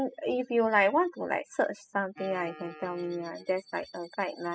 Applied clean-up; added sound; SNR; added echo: classical method spectral subtraction.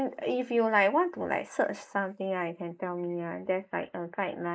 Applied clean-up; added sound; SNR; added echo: neural mask model Resemble Enhance denoiser.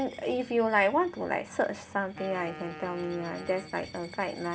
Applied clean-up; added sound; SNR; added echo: none; Wind instrument, woodwind instrument + Coin (dropping); 17 dB; none.